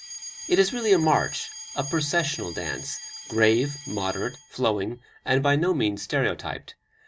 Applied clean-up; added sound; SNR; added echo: none; Alarm; 14 dB; none.